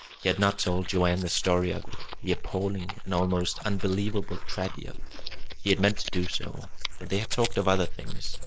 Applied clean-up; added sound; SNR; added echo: neural mask model Resemble Enhance denoiser.